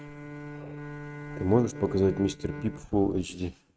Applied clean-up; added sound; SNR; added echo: neural mask model RNNoise.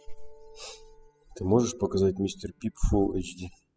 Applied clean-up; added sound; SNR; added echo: classical method spectral subtraction.